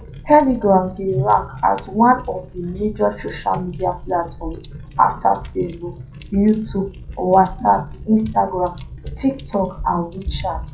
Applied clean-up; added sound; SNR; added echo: classical method WPE with log-MMSE.